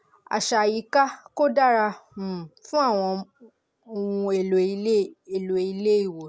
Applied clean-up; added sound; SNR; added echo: none; none; none; none.